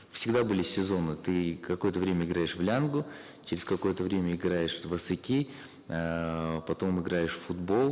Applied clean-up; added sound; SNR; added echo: none; none; none; none.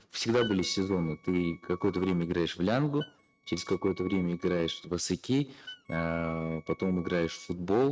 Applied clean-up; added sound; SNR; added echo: neural mask model RNNoise.